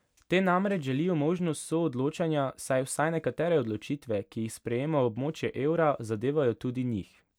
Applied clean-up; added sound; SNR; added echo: none; none; none; none.